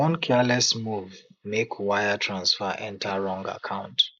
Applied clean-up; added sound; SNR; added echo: neural mask model Resemble Enhance denoiser.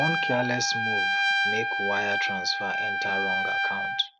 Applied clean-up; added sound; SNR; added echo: none; Trumpet; -5 dB; none.